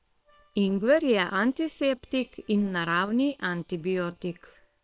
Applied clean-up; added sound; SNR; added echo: neural separator model SepFormer WHAM!.